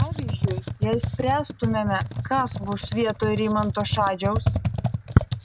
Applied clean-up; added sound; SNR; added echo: none; Computer keyboard; 0 dB; none.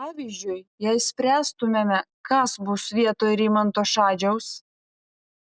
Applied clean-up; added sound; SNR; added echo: none; none; none; none.